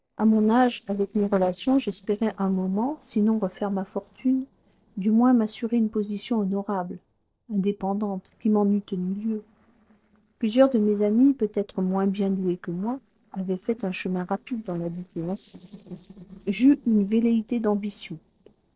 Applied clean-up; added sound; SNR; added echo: neural separator model SepFormer DNS4.